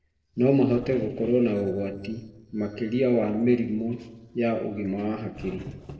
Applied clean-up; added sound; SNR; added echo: neural separator model SepFormer DNS4.